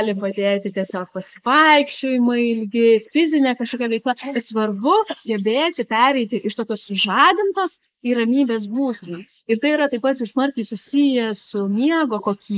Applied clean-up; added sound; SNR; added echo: neural mask model Resemble Enhance denoiser.